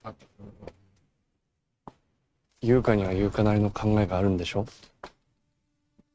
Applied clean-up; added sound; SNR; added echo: neural mask model RNNoise.